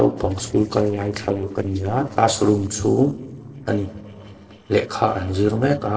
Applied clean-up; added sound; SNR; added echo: neural separator model SepFormer DNS4.